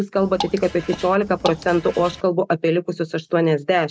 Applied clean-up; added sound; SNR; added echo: none; Drip / Water; 12 dB; none.